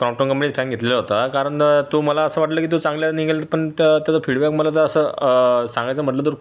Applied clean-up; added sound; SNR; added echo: none; none; none; none.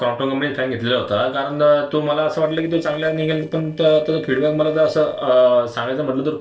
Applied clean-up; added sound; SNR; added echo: neural separator model SepFormer DNS4.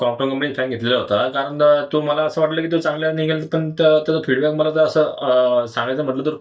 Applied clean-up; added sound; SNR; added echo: neural mask model DeepFilterNet 3.